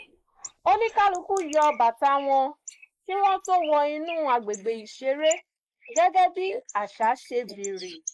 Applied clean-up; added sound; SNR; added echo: neural mask model Resemble Enhance denoiser.